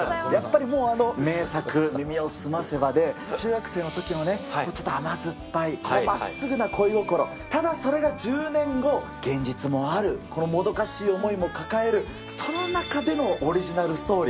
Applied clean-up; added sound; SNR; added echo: none; none; none; none.